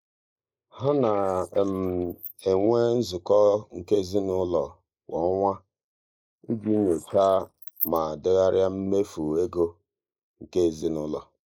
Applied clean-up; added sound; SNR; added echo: neural mask model Resemble Enhance denoiser.